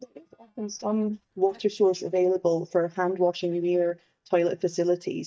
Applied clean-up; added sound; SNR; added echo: neural mask model DeepFilterNet 3.